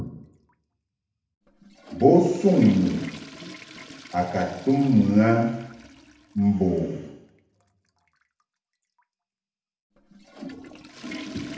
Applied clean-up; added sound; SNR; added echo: none; Toilet flush / Water; 18 dB; reverberation time 0.8 s.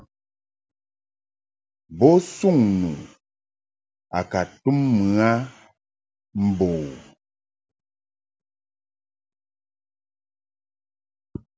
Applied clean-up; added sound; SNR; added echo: none; none; none; none.